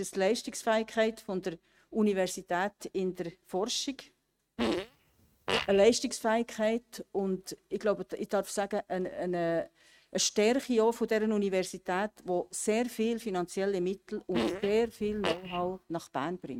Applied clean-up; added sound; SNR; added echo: neural mask model RNNoise.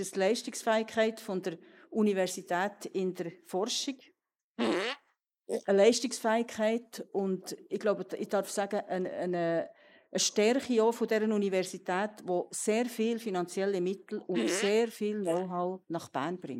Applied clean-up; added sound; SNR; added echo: neural mask model Resemble Enhance denoiser.